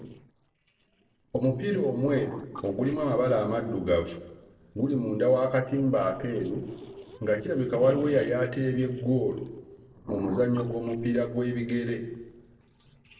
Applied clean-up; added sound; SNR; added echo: neural separator model SepFormer DNS4.